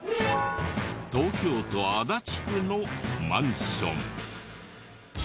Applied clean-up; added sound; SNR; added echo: none; none; none; none.